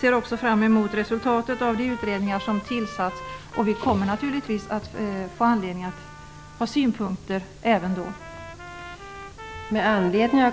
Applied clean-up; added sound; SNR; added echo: none; Trumpet; 16 dB; none.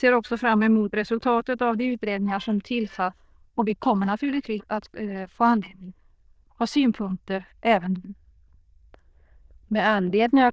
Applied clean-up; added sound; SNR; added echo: neural diffusion model UNIVERSE++.